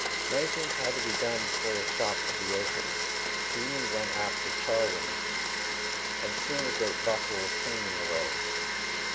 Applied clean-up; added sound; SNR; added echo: none; Domestic sounds, home sounds; -4 dB; none.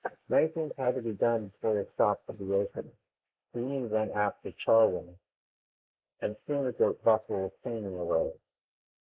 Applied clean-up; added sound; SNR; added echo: neural mask model Resemble Enhance denoiser.